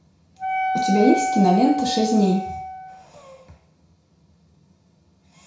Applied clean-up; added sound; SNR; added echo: none; Wind instrument, woodwind instrument; 3 dB; reverberation time 0.6 s.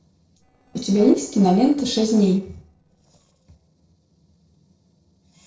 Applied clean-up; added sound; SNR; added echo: neural separator model SepFormer DNS4.